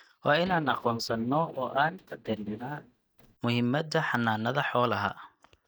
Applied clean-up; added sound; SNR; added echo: neural mask model DeepFilterNet 3.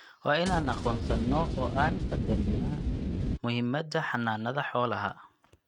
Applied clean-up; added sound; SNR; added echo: neural mask model RNNoise.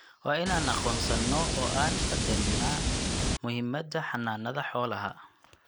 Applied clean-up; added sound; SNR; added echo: none; Water; -4 dB; none.